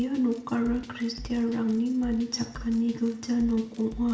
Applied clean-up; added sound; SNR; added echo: none; Drum kit; 17 dB; reverberation time 0.8 s.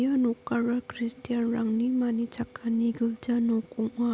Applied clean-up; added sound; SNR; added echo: none; none; none; none.